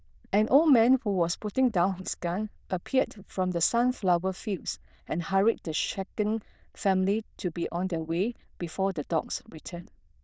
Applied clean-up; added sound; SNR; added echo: neural diffusion model UNIVERSE++.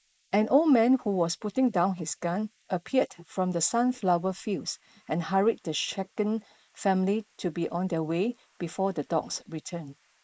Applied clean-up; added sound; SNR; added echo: neural mask model Resemble Enhance denoiser.